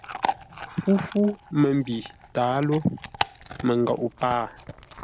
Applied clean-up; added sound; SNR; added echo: none; Chewing, mastication / Dog; 9 dB; none.